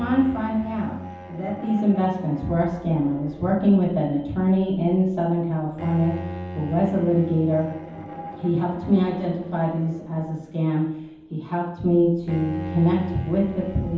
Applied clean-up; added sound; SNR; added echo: none; Bowed string instrument; 14 dB; reverberation time 0.9 s.